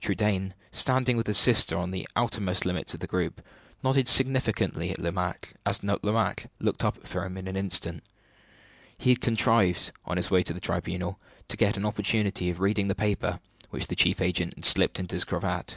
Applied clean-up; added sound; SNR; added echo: none; none; none; none.